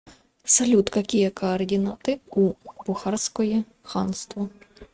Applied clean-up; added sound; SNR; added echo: neural mask model RNNoise.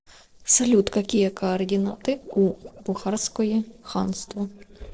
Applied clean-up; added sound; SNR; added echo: neural separator model SepFormer DNS4.